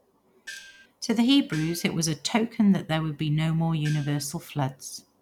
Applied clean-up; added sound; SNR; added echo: none; Gong; 17 dB; none.